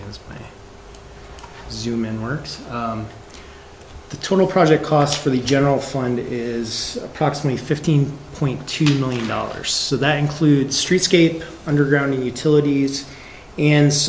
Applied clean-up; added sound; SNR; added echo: none; none; none; none.